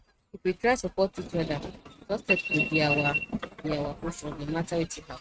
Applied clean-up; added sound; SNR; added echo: neural mask model RNNoise.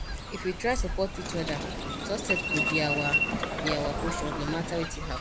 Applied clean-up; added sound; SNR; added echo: none; Fowl + Subway, metro, underground; -2 dB; none.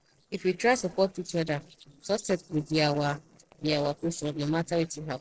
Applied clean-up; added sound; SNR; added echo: neural separator model SepFormer DNS4.